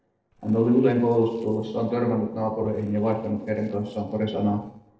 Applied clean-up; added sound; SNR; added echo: neural separator model SepFormer DNS4.